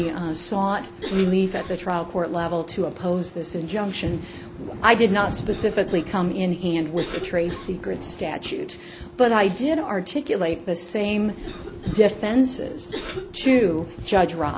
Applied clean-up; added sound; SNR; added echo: none; Cough; 17 dB; none.